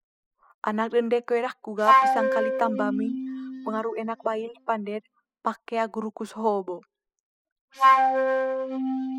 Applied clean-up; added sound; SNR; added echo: classical method spectral subtraction.